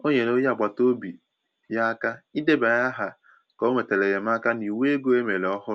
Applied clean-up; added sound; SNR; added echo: none; none; none; none.